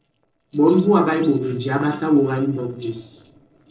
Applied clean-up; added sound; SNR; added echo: neural separator model SepFormer DNS4.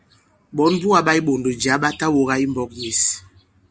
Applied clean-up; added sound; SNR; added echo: none; none; none; none.